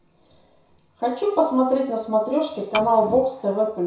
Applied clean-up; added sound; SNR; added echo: none; Tap / Glass; 8 dB; reverberation time 0.6 s.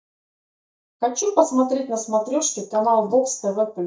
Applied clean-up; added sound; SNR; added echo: neural mask model DeepFilterNet 3.